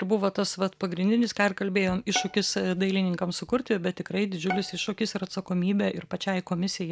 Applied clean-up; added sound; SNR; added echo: none; Bowed string instrument; 13 dB; none.